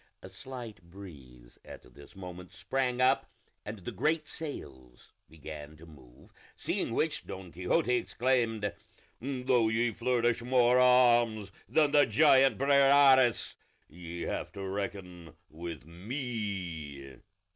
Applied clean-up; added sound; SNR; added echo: none; none; none; none.